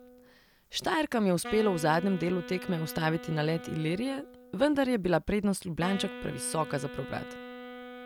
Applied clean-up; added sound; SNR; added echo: none; Wind instrument, woodwind instrument; 14 dB; none.